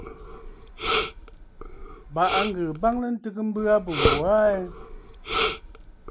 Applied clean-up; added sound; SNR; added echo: none; Respiratory sounds; 2 dB; none.